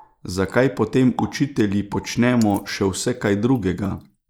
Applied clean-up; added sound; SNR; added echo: neural mask model Resemble Enhance denoiser.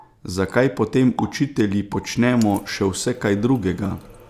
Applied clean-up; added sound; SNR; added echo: none; Water tap, faucet; 19 dB; none.